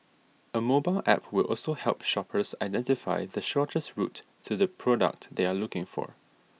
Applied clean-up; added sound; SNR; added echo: none; none; none; none.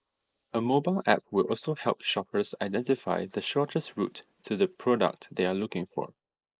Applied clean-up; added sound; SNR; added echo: neural mask model Resemble Enhance denoiser.